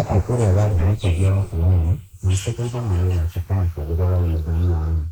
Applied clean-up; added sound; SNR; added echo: neural mask model Resemble Enhance denoiser.